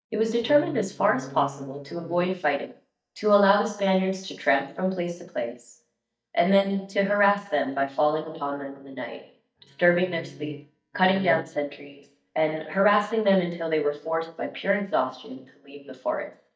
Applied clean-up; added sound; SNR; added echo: neural mask model DeepFilterNet 3.